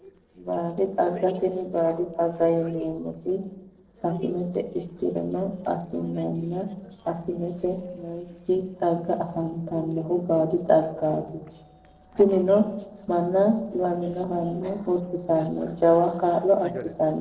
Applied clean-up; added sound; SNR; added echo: neural separator model SepFormer DNS4.